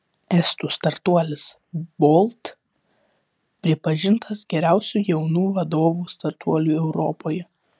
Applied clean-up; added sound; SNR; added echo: none; none; none; none.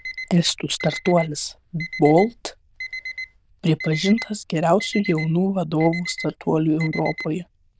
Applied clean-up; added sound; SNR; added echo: neural diffusion model UNIVERSE++.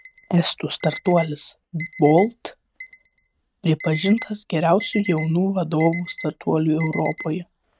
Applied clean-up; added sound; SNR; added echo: neural mask model RNNoise.